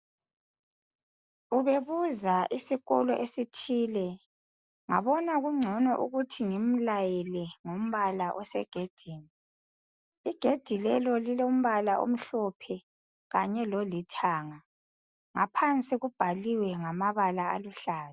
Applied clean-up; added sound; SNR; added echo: none; none; none; none.